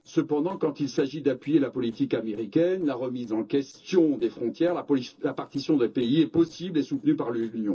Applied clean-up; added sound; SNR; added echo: neural separator model SepFormer DNS4.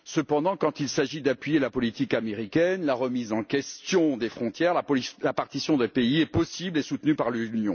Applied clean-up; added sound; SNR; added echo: none; none; none; none.